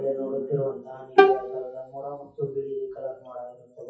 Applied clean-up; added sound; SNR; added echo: classical method WPE with log-MMSE.